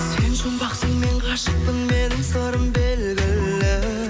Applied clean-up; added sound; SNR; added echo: none; none; none; none.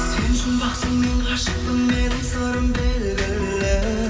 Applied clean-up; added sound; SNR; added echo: none; none; none; reverberation time 2.2 s.